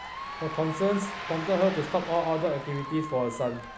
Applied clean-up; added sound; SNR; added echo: none; Ocean + Applause / Crowd / Cheering; 9 dB; none.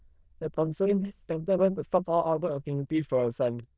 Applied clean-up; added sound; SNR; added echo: neural diffusion model UNIVERSE++.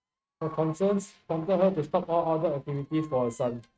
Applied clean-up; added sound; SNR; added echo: neural mask model RNNoise.